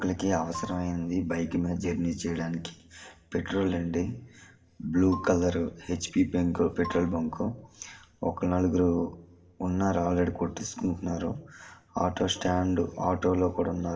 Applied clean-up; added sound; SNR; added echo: none; Marimba, xylophone; 18 dB; reverberation time 1.2 s.